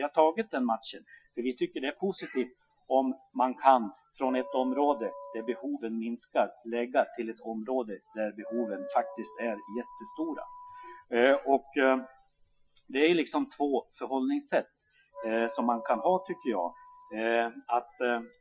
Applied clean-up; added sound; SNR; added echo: classical method Wiener filter.